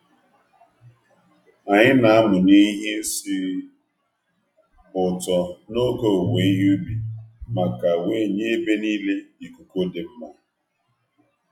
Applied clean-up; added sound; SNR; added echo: classical method log-MMSE.